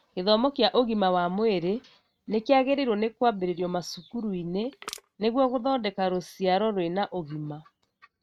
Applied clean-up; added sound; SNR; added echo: neural mask model RNNoise.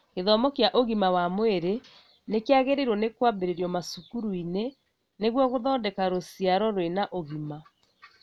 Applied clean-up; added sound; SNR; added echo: none; none; none; none.